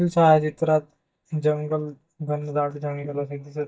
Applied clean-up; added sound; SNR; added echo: neural mask model DeepFilterNet 3.